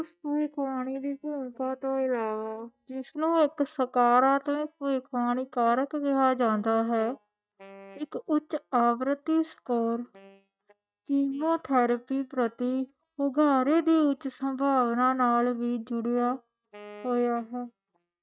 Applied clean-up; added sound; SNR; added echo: neural mask model DeepFilterNet 3.